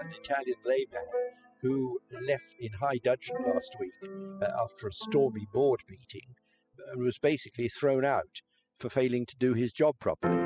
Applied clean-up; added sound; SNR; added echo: classical method spectral subtraction.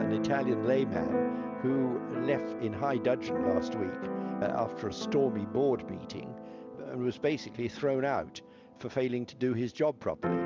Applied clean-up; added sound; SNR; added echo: none; Keyboard (musical); 3 dB; none.